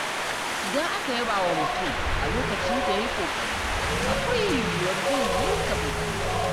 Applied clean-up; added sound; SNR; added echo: none; Wind; -5 dB; none.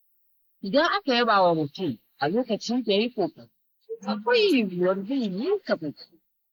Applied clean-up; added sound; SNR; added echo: neural mask model Resemble Enhance denoiser.